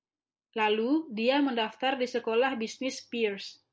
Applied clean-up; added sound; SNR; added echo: none; none; none; none.